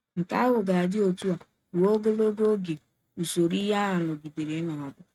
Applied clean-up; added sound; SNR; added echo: neural mask model RNNoise.